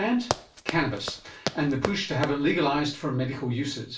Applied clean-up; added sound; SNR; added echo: none; Run; 7 dB; reverberation time 0.3 s.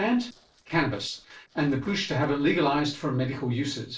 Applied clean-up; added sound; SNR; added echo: neural separator model SepFormer DNS4.